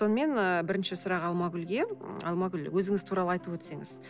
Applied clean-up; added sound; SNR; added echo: none; none; none; none.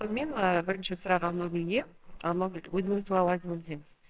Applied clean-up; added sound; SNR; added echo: neural separator model SepFormer WHAMR!.